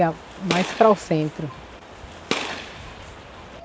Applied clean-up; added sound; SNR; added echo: none; Gunshot, gunfire; 8 dB; none.